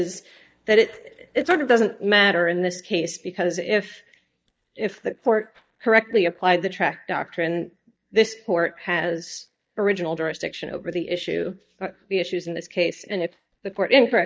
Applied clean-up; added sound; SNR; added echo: neural mask model DeepFilterNet 3.